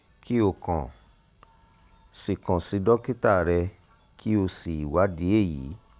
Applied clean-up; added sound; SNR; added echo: none; none; none; none.